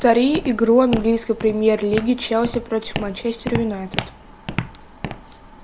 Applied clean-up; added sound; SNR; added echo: none; Walk, footsteps; 11 dB; none.